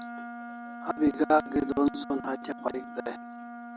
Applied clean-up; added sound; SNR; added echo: none; Wind instrument, woodwind instrument; 11 dB; none.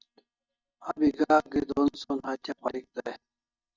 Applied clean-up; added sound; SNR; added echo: neural mask model DeepFilterNet 3.